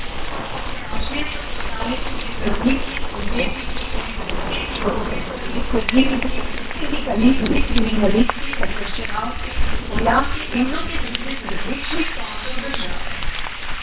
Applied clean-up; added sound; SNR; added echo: neural separator model SepFormer WHAMR!.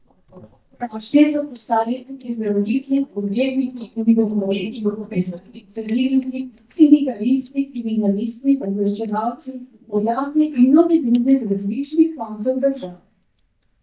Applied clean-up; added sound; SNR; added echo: neural mask model DeepFilterNet 3.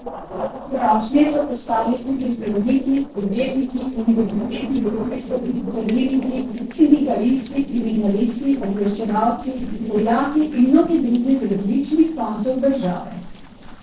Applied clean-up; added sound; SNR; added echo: neural separator model SepFormer DNS4.